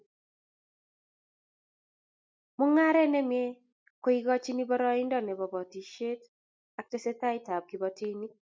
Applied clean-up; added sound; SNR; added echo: none; none; none; none.